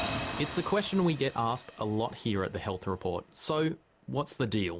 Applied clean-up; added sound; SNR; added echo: none; Crash cymbal; 15 dB; none.